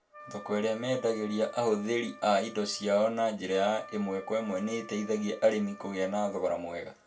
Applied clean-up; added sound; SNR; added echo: none; Wind instrument, woodwind instrument; 19 dB; reverberation time 0.2 s.